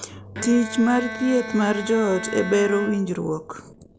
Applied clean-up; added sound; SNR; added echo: none; Bowed string instrument; 11 dB; none.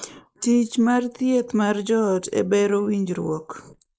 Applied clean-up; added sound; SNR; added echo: neural mask model Resemble Enhance denoiser.